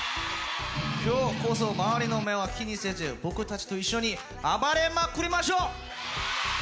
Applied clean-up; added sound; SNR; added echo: none; Strum; 3 dB; none.